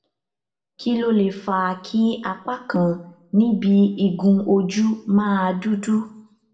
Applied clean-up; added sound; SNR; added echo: none; none; none; reverberation time 0.6 s.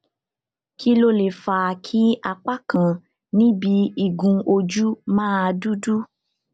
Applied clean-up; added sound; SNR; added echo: none; none; none; none.